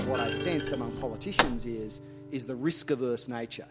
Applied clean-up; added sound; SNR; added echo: none; Thump, thud + Guitar; 0 dB; none.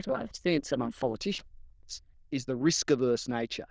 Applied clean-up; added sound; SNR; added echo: neural diffusion model UNIVERSE++.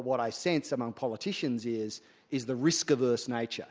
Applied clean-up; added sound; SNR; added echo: none; none; none; none.